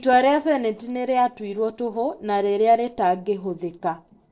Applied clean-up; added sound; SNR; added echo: neural separator model SepFormer DNS4.